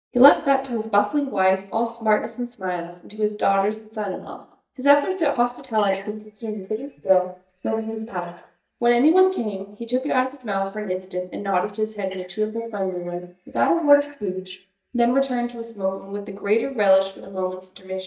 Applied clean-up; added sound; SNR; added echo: neural mask model DeepFilterNet 3.